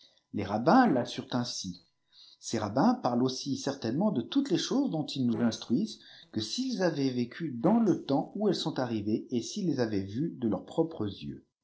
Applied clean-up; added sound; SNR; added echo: neural separator model SepFormer DNS4.